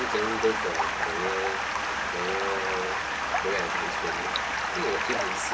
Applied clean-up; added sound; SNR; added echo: none; Stream; -4 dB; reverberation time 0.2 s.